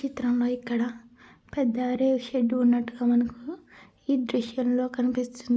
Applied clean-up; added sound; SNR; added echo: none; none; none; none.